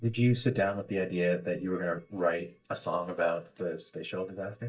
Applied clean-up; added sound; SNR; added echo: neural mask model DeepFilterNet 3.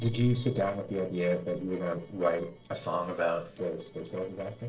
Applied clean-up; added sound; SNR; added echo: neural separator model SepFormer DNS4.